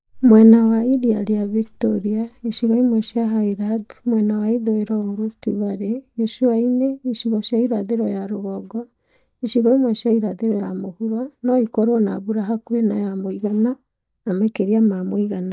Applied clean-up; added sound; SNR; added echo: neural mask model DeepFilterNet 3.